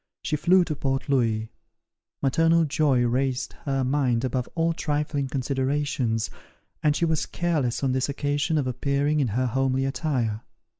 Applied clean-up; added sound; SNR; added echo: none; none; none; none.